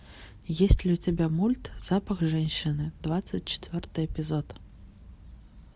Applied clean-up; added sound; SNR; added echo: none; none; none; none.